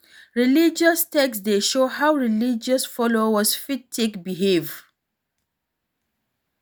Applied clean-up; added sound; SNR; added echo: none; none; none; none.